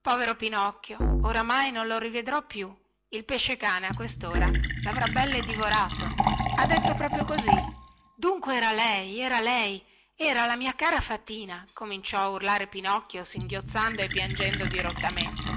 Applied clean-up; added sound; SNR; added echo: none; Fill (with liquid) + Musical instrument; 2 dB; none.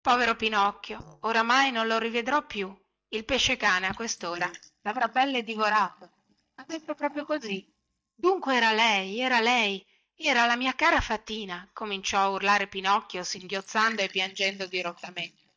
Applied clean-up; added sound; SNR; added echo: neural mask model DeepFilterNet 3.